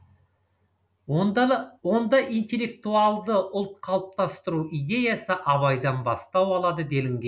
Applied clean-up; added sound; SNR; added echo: none; none; none; none.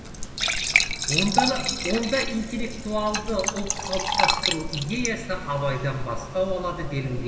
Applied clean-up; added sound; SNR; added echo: none; Fill (with liquid) / Trickle, dribble / Glass; -1 dB; reverberation time 2.5 s.